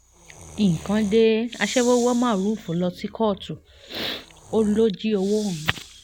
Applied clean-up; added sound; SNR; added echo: none; Breathing; 18 dB; none.